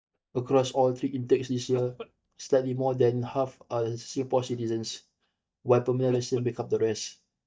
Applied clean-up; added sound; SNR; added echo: neural mask model DeepFilterNet 3.